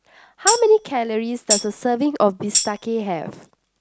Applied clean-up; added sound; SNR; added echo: none; Tambourine; 4 dB; none.